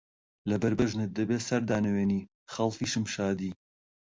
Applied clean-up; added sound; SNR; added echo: none; none; none; none.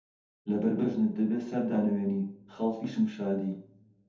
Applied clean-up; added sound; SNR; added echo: none; none; none; reverberation time 0.6 s.